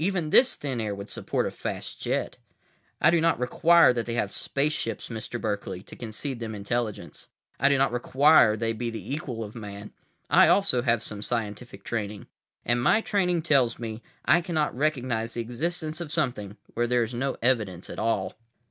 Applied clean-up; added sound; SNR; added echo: none; none; none; none.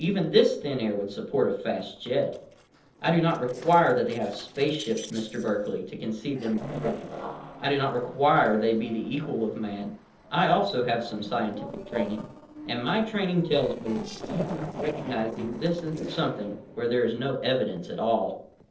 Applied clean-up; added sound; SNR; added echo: neural separator model SepFormer DNS4.